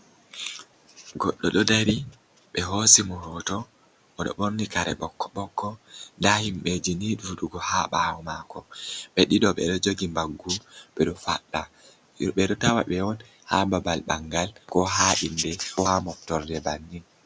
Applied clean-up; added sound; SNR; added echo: none; none; none; none.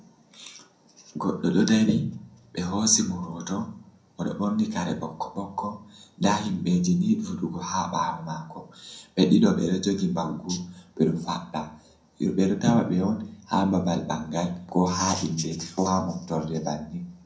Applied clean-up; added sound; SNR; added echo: none; none; none; reverberation time 0.5 s.